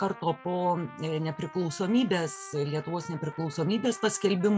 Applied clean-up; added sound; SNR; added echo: none; Trumpet; 18 dB; none.